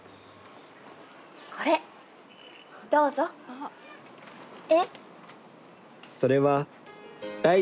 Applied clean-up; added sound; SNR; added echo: none; none; none; none.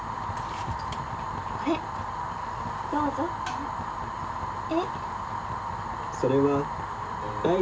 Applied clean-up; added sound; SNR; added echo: none; Fire; 1 dB; reverberation time 0.2 s.